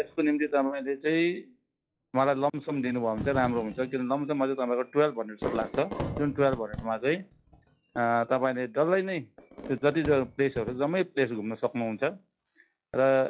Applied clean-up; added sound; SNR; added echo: classical method log-MMSE.